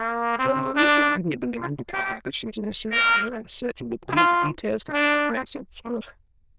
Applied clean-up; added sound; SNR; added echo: neural diffusion model UNIVERSE++.